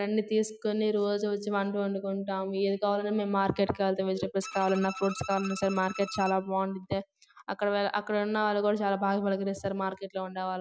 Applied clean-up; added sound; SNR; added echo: none; Bowed string instrument; 14 dB; none.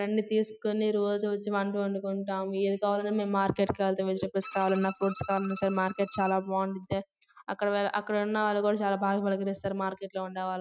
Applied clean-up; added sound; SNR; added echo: neural mask model RNNoise.